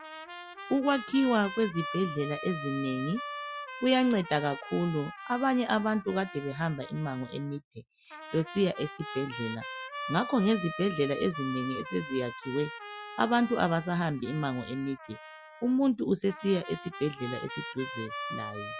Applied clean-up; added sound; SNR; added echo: classical method Wiener filter.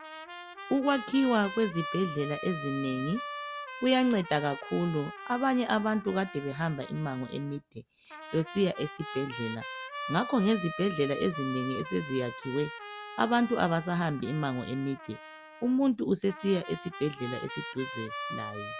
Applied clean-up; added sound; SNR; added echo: none; Trumpet; 11 dB; none.